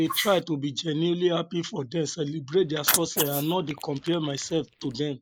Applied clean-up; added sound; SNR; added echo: neural mask model Resemble Enhance denoiser.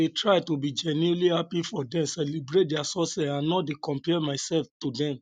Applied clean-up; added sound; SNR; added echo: none; none; none; none.